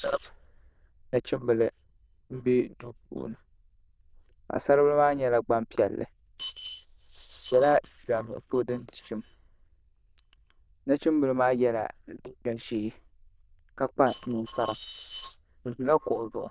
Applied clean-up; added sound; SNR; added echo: neural diffusion model UNIVERSE++.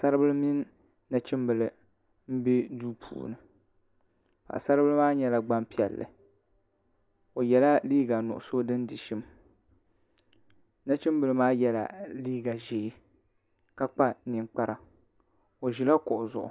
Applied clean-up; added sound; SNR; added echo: none; none; none; none.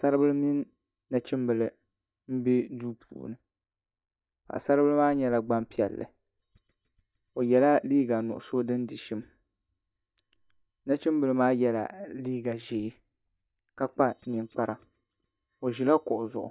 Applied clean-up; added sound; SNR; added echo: neural mask model DeepFilterNet 3.